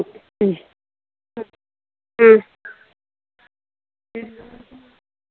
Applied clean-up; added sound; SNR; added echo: none; none; none; none.